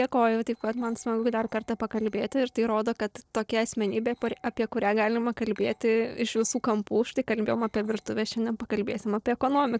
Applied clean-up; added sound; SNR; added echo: neural separator model SepFormer DNS4.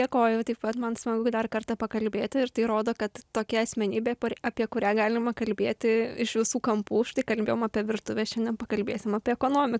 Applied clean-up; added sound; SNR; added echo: none; none; none; none.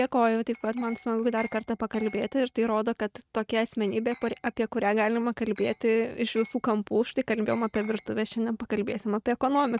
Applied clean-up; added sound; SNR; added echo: neural mask model RNNoise.